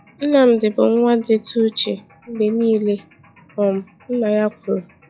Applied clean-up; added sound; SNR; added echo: classical method log-MMSE.